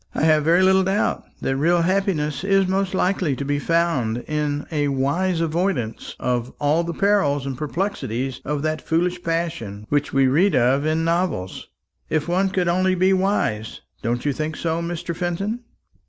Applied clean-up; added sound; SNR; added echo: none; none; none; none.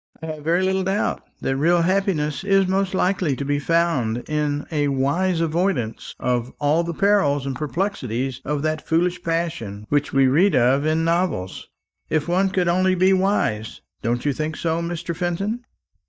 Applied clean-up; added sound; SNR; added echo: neural mask model DeepFilterNet 3.